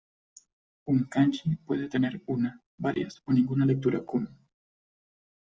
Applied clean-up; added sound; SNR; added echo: none; none; none; none.